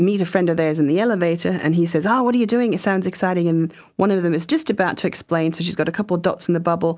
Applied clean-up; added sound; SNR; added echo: none; none; none; none.